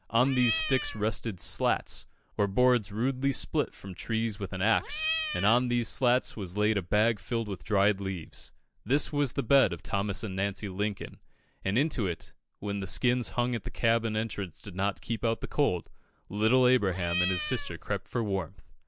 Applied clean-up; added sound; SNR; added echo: none; Cat; 6 dB; none.